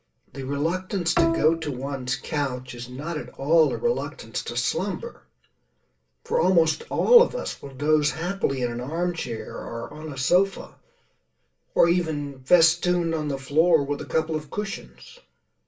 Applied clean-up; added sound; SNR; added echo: none; Bowed string instrument; 4 dB; reverberation time 0.2 s.